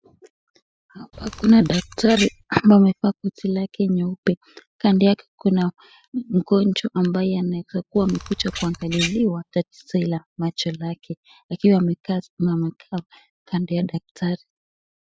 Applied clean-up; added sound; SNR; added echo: classical method spectral subtraction.